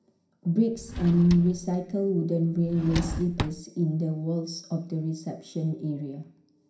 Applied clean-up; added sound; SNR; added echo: none; Drawer open or close; 9 dB; reverberation time 0.5 s.